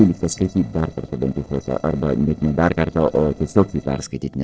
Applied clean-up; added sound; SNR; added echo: neural separator model SepFormer DNS4.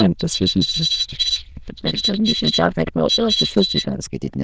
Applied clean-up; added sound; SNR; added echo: neural diffusion model UNIVERSE++.